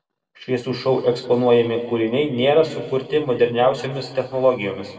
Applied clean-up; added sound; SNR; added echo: none; none; none; reverberation time 1.9 s.